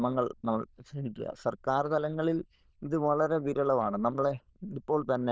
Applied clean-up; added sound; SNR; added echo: neural diffusion model UNIVERSE++.